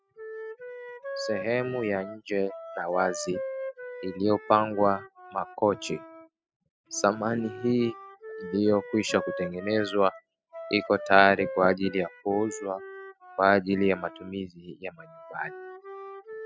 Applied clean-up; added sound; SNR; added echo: classical method spectral subtraction.